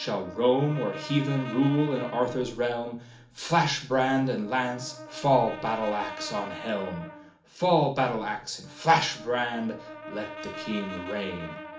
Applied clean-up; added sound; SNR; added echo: none; Brass instrument; 14 dB; reverberation time 0.4 s.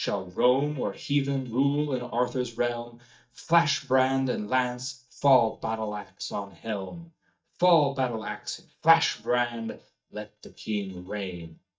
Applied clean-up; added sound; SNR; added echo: neural mask model DeepFilterNet 3.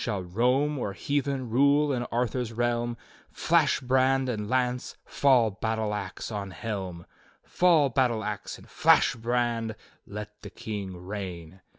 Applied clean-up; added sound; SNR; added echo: none; none; none; none.